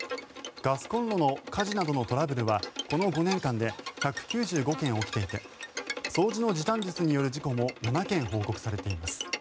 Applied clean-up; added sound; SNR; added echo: none; Bowed string instrument; 10 dB; none.